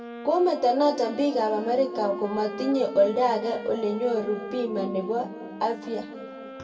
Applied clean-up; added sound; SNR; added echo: none; Wind instrument, woodwind instrument; 12 dB; reverberation time 1.9 s.